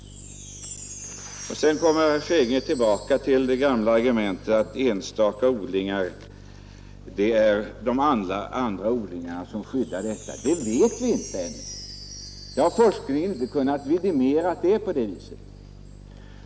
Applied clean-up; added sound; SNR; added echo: none; Wind chime; 19 dB; none.